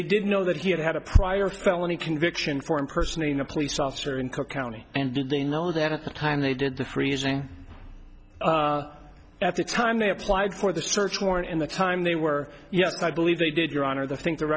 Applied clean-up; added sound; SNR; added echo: none; none; none; none.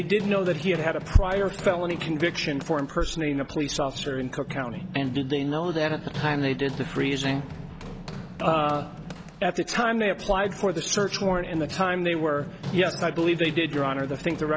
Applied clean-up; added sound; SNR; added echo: none; Run; 12 dB; none.